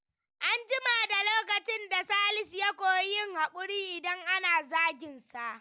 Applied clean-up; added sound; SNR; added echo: none; none; none; none.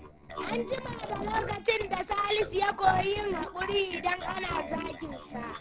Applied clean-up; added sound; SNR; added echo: neural separator model SepFormer DNS4.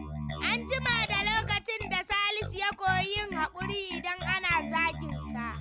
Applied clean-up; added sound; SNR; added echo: none; Bass guitar; 6 dB; none.